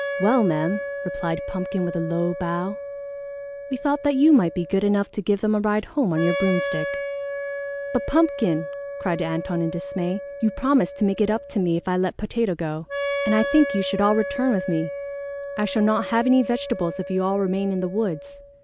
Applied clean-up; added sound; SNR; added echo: none; Wind instrument, woodwind instrument; 8 dB; none.